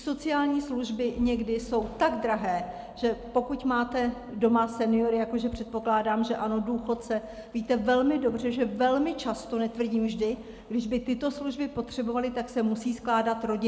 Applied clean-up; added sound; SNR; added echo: none; none; none; reverberation time 1.8 s.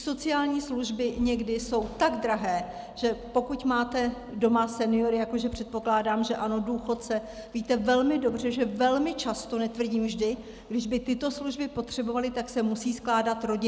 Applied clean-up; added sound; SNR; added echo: none; none; none; none.